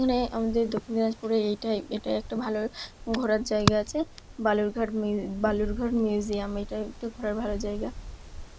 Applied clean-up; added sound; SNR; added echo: none; Wind; 14 dB; none.